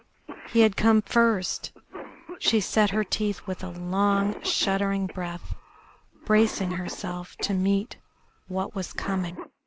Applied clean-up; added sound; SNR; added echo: none; Cough; 16 dB; none.